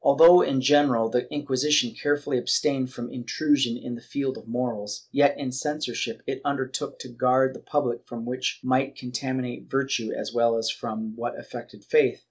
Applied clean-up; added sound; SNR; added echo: none; none; none; none.